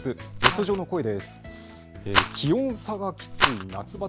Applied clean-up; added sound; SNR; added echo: none; Rattle; -3 dB; none.